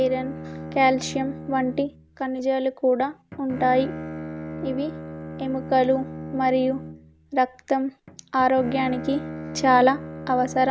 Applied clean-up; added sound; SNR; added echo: none; Bowed string instrument; 12 dB; none.